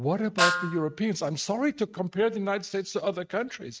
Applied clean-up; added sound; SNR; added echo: neural mask model RNNoise.